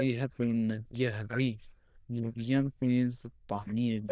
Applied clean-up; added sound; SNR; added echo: neural diffusion model UNIVERSE++.